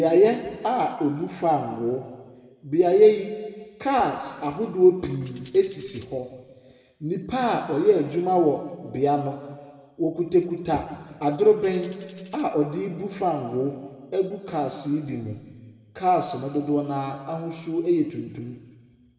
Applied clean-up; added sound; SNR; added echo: none; Tambourine; 20 dB; reverberation time 1.5 s.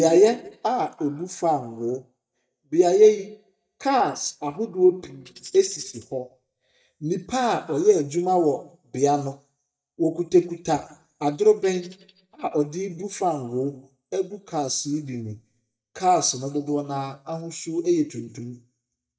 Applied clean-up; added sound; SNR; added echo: neural mask model DeepFilterNet 3.